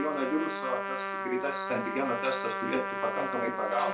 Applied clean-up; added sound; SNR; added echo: none; Trumpet; 2 dB; reverberation time 0.3 s.